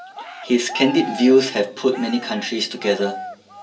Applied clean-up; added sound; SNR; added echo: none; Cheering; 14 dB; reverberation time 0.3 s.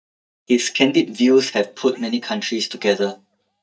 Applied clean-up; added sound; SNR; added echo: neural mask model DeepFilterNet 3.